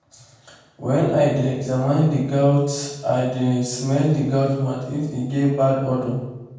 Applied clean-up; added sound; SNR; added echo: none; none; none; reverberation time 1.2 s.